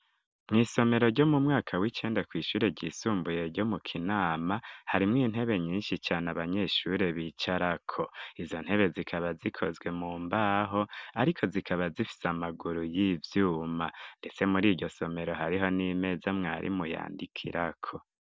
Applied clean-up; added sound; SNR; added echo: none; none; none; none.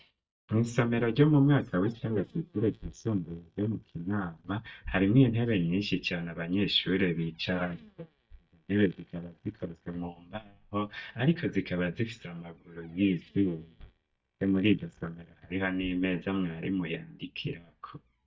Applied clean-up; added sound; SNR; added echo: neural mask model DeepFilterNet 3.